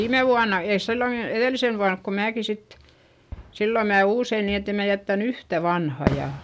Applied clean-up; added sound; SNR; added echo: none; Fireworks; 13 dB; none.